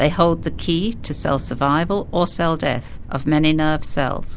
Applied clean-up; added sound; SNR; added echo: none; Thunder; 8 dB; none.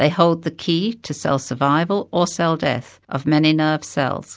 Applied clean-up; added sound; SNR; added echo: none; none; none; none.